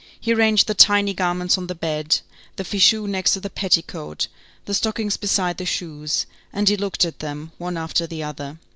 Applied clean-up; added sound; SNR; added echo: none; none; none; none.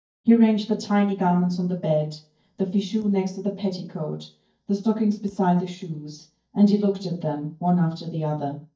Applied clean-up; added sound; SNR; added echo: neural mask model DeepFilterNet 3.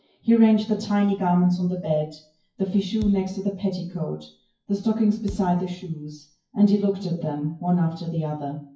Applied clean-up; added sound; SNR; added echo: classical method WPE with log-MMSE.